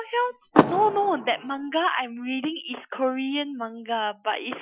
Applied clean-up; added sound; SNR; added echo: classical method Wiener filter.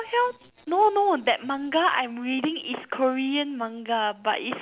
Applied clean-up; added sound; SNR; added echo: none; none; none; none.